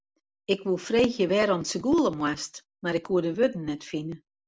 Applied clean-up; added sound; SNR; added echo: none; none; none; none.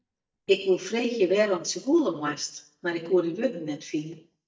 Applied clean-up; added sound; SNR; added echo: neural mask model DeepFilterNet 3.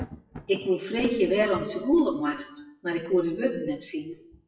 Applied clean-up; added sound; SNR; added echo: classical method WPE with log-MMSE.